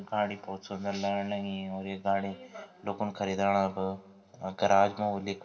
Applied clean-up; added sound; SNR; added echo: none; none; none; reverberation time 1.4 s.